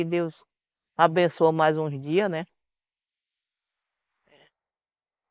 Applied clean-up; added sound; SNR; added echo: neural mask model Resemble Enhance denoiser.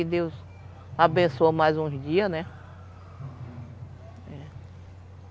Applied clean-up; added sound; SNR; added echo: none; none; none; none.